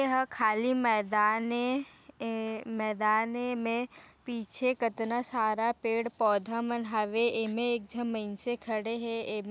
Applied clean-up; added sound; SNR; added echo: none; none; none; none.